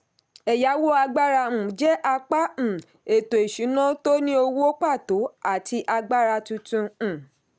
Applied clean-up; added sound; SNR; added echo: none; none; none; none.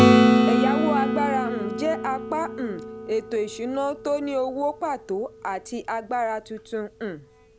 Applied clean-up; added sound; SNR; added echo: none; Acoustic guitar / Strum; -3 dB; none.